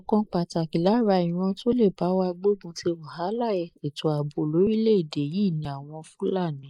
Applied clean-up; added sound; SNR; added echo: neural mask model Resemble Enhance denoiser.